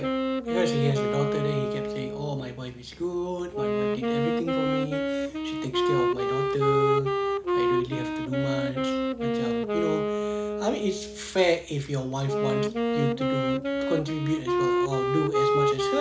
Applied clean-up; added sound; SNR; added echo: none; Wind instrument, woodwind instrument; -4 dB; none.